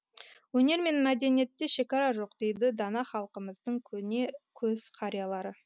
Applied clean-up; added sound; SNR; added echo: none; none; none; none.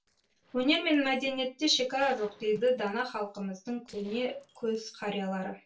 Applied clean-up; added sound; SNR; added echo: neural separator model SepFormer DNS4.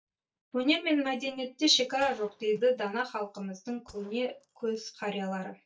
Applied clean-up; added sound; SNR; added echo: neural mask model DeepFilterNet 3.